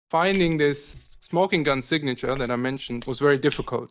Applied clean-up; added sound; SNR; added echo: neural mask model DeepFilterNet 3.